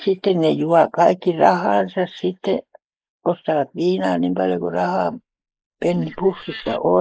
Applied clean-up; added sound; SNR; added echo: neural mask model Resemble Enhance denoiser.